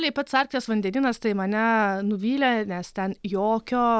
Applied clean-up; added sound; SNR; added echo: none; none; none; none.